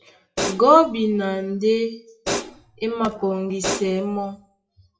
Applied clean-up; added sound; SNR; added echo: classical method WPE with log-MMSE.